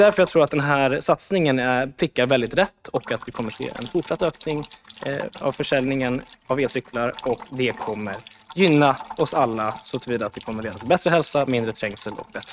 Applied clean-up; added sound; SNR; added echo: neural mask model RNNoise.